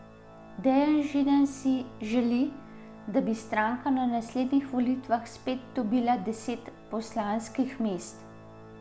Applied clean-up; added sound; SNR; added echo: none; Organ; 20 dB; none.